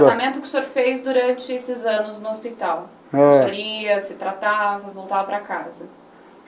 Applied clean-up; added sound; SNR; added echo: none; none; none; none.